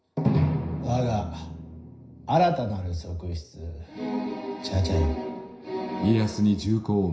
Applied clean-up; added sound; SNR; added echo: none; none; none; reverberation time 0.5 s.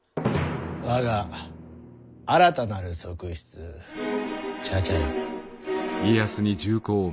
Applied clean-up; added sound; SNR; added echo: none; none; none; none.